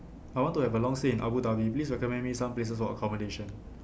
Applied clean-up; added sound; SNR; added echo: none; none; none; none.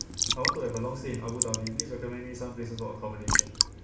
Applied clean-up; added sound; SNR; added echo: none; Raindrop / Drip / Trickle, dribble; -4 dB; reverberation time 0.6 s.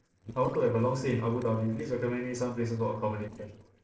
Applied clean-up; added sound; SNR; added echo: neural separator model SepFormer DNS4.